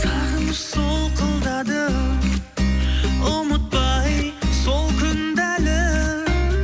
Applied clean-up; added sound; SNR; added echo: none; none; none; none.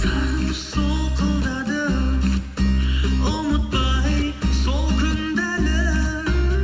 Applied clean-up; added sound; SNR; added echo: none; none; none; reverberation time 3.0 s.